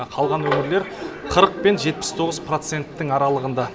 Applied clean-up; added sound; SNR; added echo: none; Bowed string instrument; 16 dB; none.